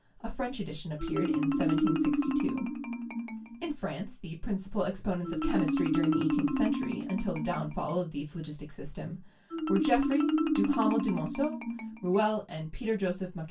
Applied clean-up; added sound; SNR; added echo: none; Marimba, xylophone; -1 dB; reverberation time 0.2 s.